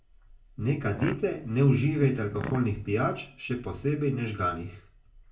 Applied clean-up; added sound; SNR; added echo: none; Fart; 11 dB; reverberation time 0.3 s.